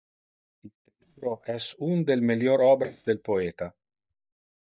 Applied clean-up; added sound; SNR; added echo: neural mask model DeepFilterNet 3.